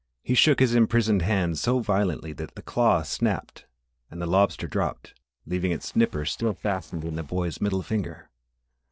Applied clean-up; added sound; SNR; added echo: neural separator model SepFormer DNS4.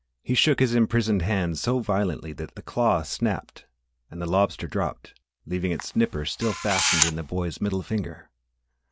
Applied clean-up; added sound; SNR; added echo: none; Camera; 2 dB; none.